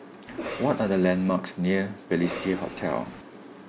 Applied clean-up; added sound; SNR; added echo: none; Cough; 10 dB; none.